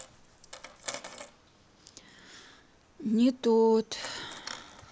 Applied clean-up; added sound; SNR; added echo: none; Coin (dropping); 17 dB; none.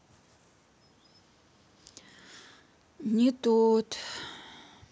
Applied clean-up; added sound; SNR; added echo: none; none; none; none.